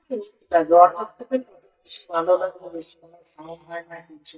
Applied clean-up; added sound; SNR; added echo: neural mask model DeepFilterNet 3.